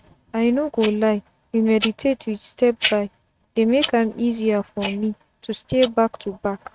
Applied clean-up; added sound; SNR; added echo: neural mask model RNNoise.